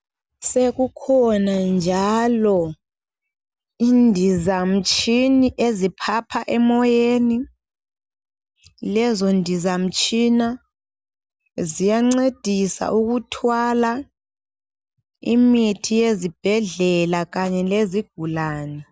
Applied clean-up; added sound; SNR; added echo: none; none; none; none.